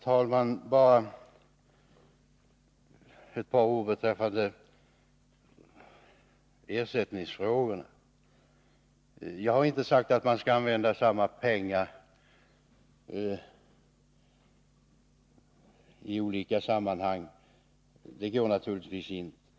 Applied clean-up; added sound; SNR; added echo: none; none; none; none.